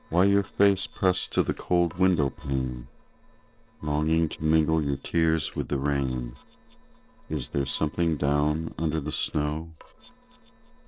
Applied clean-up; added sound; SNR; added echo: neural separator model SepFormer DNS4.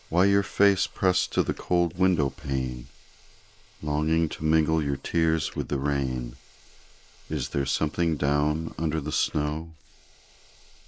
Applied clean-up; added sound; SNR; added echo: neural mask model Resemble Enhance denoiser.